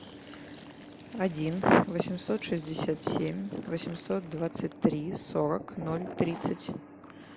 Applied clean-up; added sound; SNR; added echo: none; Fill (with liquid); 17 dB; none.